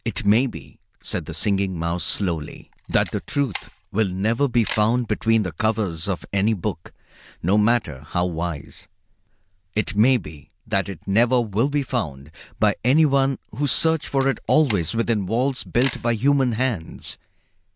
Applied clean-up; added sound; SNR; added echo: none; Camera; 12 dB; none.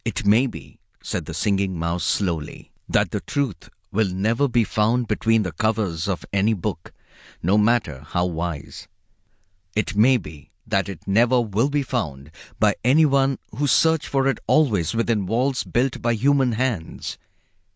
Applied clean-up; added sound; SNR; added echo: none; none; none; none.